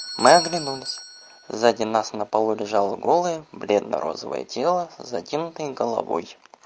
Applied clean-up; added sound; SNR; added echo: none; Bell / Doorbell; 14 dB; none.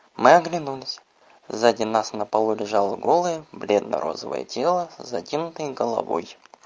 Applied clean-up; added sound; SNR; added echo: none; none; none; none.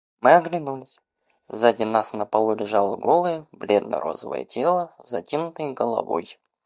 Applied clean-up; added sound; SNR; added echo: neural mask model DeepFilterNet 3.